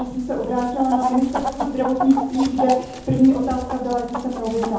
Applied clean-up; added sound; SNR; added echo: none; Chicken, rooster; 7 dB; reverberation time 0.7 s.